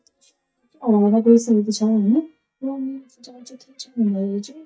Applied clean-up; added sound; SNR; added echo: neural mask model DeepFilterNet 3.